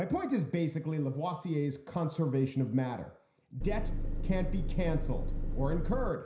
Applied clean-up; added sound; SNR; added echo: none; Engine; -2 dB; reverberation time 0.5 s.